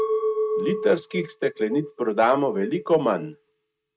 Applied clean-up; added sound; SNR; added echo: neural mask model RNNoise.